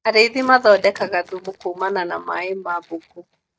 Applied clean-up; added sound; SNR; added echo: neural mask model DeepFilterNet 3.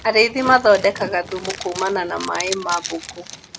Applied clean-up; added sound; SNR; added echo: none; Zipper (clothing); 13 dB; none.